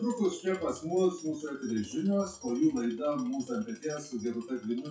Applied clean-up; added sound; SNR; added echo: classical method WPE with log-MMSE.